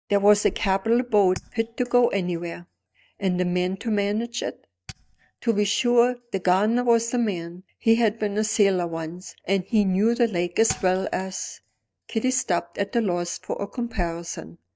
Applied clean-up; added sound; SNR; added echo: neural mask model DeepFilterNet 3.